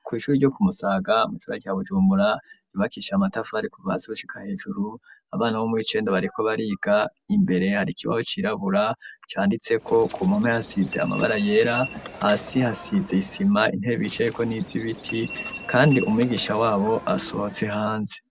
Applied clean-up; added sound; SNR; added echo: none; Subway, metro, underground; 14 dB; none.